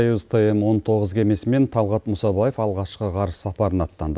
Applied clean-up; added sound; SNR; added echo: none; none; none; none.